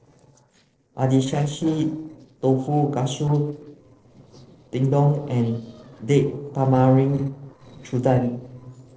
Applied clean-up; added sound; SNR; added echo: neural separator model SepFormer DNS4.